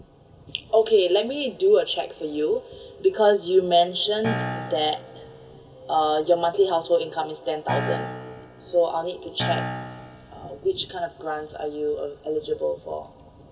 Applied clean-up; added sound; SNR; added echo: none; Piano; 7 dB; reverberation time 0.2 s.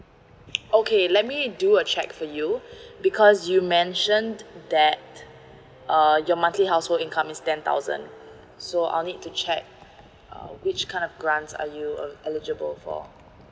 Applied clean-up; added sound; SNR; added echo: none; none; none; none.